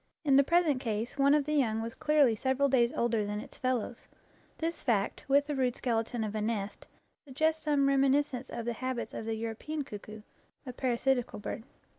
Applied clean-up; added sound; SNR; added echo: none; none; none; none.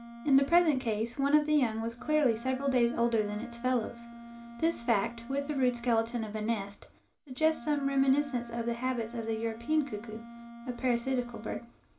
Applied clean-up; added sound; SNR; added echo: none; Wind instrument, woodwind instrument; 15 dB; reverberation time 0.2 s.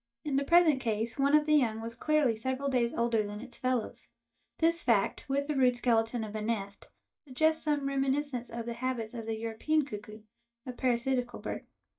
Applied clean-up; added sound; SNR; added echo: neural mask model DeepFilterNet 3.